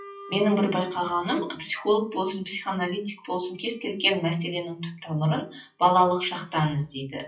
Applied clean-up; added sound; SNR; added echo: classical method WPE with log-MMSE.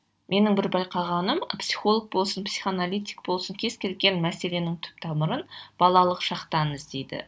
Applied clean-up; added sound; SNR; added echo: none; none; none; none.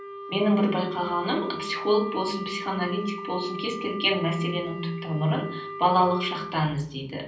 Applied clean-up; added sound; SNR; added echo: none; Wind instrument, woodwind instrument; 10 dB; reverberation time 0.6 s.